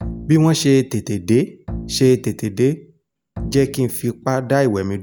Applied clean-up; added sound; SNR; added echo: none; Bowed string instrument; 16 dB; none.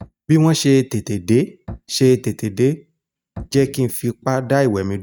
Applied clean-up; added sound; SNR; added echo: neural mask model RNNoise.